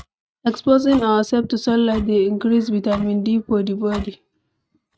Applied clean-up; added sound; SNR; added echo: neural mask model RNNoise.